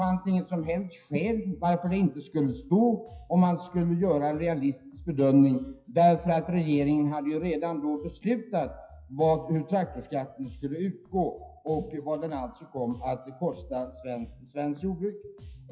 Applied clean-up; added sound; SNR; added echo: classical method WPE with log-MMSE.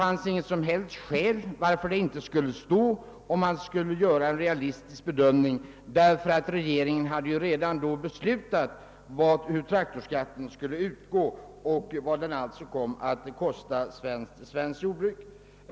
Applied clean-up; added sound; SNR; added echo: none; none; none; none.